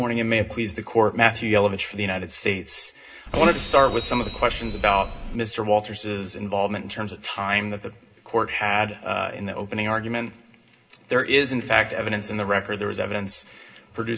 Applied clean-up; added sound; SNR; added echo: none; Bus; 6 dB; reverberation time 0.2 s.